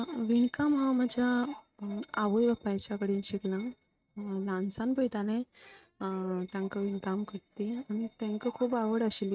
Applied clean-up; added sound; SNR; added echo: neural mask model RNNoise.